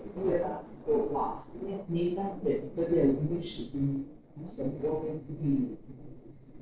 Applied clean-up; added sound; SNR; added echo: neural separator model SepFormer DNS4.